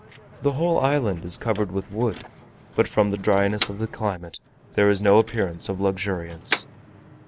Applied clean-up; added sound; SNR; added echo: none; Motor vehicle (road); 14 dB; none.